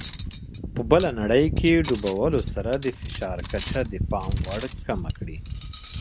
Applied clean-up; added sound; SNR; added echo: none; Cutlery, silverware; 4 dB; none.